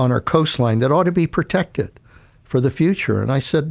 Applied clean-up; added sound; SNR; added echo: none; none; none; none.